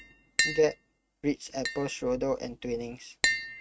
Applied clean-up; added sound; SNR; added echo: neural mask model RNNoise.